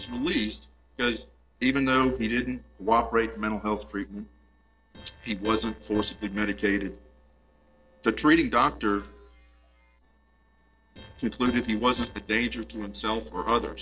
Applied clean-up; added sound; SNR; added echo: neural separator model SepFormer DNS4.